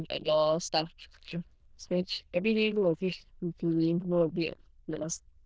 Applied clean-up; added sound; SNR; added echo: neural diffusion model UNIVERSE++.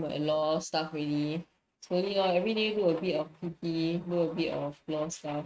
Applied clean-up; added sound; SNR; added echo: neural mask model RNNoise.